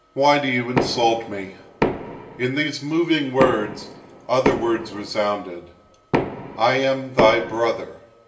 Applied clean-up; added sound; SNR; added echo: none; Knock; 4 dB; reverberation time 1.4 s.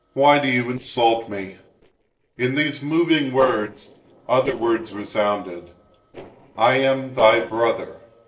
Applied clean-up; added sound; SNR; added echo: neural separator model SepFormer DNS4.